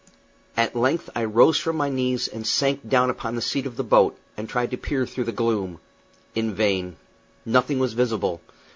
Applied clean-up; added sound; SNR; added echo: none; none; none; none.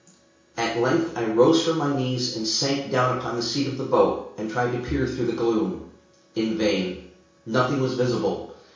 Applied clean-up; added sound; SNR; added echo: none; none; none; reverberation time 0.6 s.